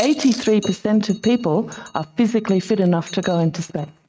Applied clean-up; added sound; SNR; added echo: neural mask model RNNoise.